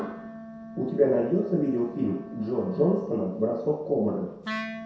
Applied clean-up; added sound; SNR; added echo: none; Wind instrument, woodwind instrument; 13 dB; reverberation time 0.7 s.